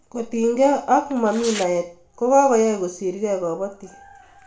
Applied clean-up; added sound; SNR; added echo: none; Tearing; 16 dB; reverberation time 0.4 s.